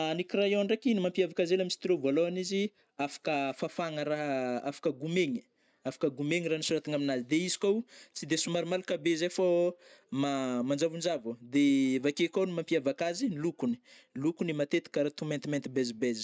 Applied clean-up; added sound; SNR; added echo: none; none; none; none.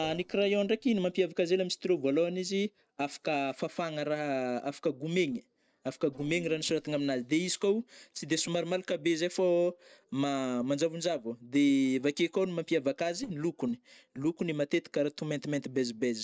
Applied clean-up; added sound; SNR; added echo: neural separator model SepFormer DNS4.